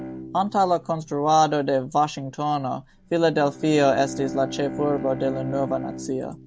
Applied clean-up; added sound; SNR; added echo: none; Bowed string instrument; 13 dB; none.